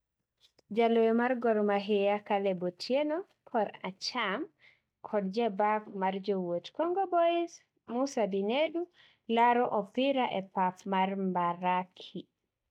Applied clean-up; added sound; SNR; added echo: neural mask model DeepFilterNet 3.